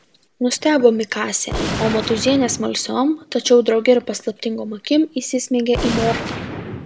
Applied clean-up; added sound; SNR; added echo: none; Gunshot, gunfire; 10 dB; none.